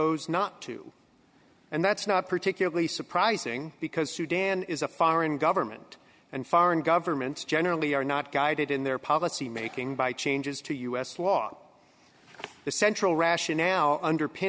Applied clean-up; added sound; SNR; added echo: none; none; none; none.